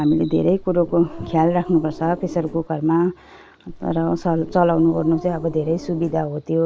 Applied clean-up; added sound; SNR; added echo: none; Growling; 15 dB; none.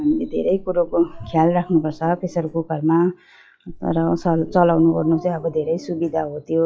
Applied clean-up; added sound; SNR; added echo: classical method log-MMSE.